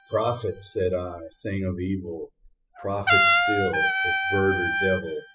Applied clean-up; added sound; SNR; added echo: classical method spectral subtraction.